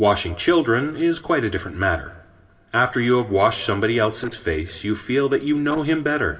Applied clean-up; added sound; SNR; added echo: neural separator model SepFormer DNS4.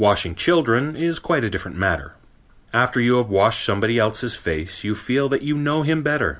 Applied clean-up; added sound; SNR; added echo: none; none; none; none.